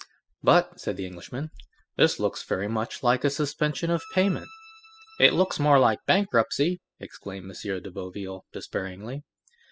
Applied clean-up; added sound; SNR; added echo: classical method spectral subtraction.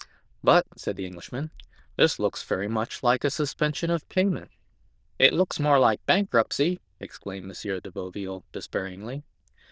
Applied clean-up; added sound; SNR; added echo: neural diffusion model UNIVERSE++.